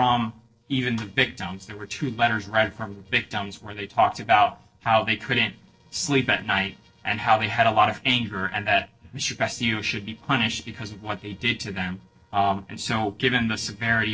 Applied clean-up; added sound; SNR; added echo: neural separator model SepFormer DNS4.